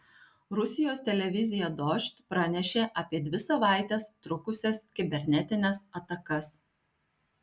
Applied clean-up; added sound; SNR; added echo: none; none; none; none.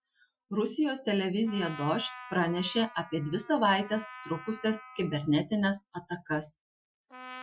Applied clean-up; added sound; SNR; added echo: classical method Wiener filter.